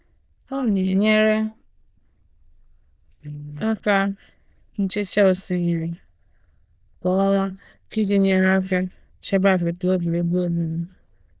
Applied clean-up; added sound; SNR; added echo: neural diffusion model UNIVERSE++.